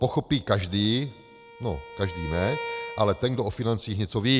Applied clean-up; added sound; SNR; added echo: none; Bowed string instrument; 13 dB; none.